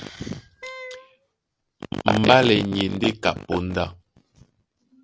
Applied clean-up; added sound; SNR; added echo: none; Wind instrument, woodwind instrument; 17 dB; none.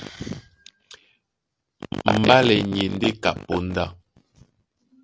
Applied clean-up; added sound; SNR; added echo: none; none; none; none.